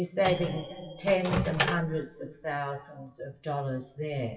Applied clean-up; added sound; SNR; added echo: classical method WPE with log-MMSE.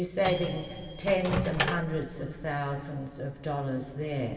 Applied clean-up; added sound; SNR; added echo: none; Microwave oven; 4 dB; reverberation time 2.4 s.